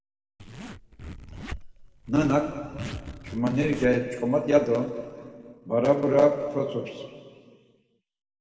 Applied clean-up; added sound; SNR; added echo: none; Zipper (clothing); 13 dB; reverberation time 2.0 s.